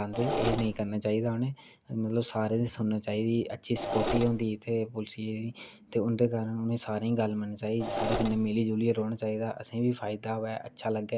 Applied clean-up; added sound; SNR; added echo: none; Engine / Mechanisms; 3 dB; none.